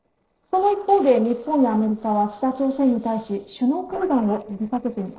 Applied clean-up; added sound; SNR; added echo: neural separator model SepFormer DNS4.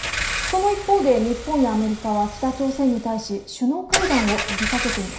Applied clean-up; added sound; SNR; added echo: none; Engine / Car; 6 dB; reverberation time 0.5 s.